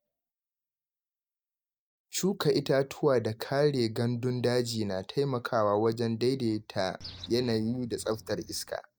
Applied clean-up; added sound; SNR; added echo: neural mask model DeepFilterNet 3.